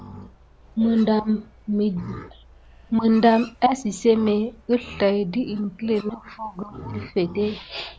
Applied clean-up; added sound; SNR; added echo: none; Livestock, farm animals, working animals; 18 dB; none.